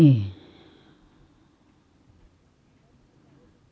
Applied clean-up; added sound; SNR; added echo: none; none; none; none.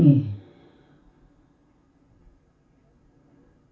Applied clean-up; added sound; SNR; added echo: none; none; none; reverberation time 0.3 s.